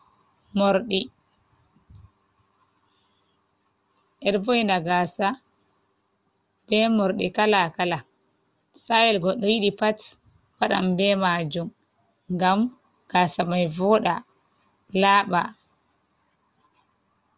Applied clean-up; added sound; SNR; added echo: none; none; none; none.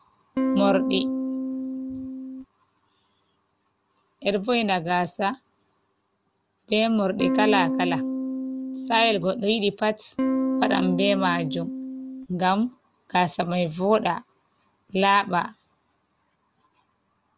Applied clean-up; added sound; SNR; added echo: none; Electric guitar / Strum; 0 dB; none.